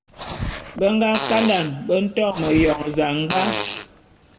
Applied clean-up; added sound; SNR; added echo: none; Fart; 7 dB; reverberation time 0.9 s.